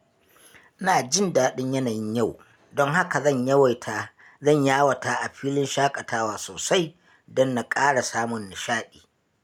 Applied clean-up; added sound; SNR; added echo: none; none; none; none.